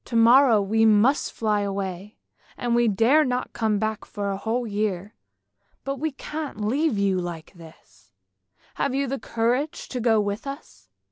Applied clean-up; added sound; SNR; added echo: none; none; none; none.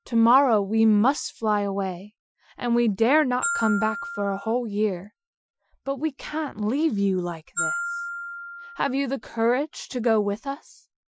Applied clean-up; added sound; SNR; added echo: classical method Wiener filter.